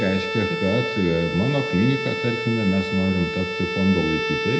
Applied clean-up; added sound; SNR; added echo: none; Bowed string instrument; 4 dB; reverberation time 0.8 s.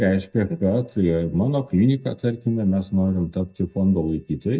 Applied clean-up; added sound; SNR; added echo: neural mask model DeepFilterNet 3.